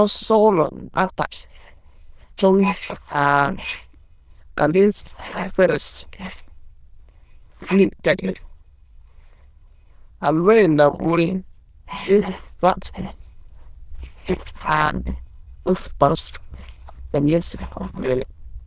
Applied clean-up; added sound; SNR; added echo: neural diffusion model UNIVERSE++.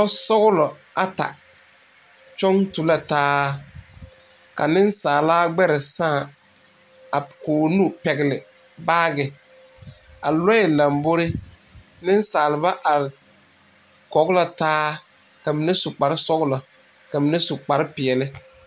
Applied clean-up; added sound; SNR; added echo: none; none; none; none.